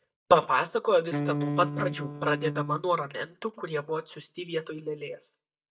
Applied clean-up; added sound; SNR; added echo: neural mask model DeepFilterNet 3.